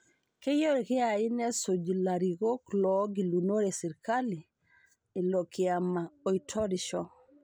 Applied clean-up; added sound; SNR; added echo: none; none; none; none.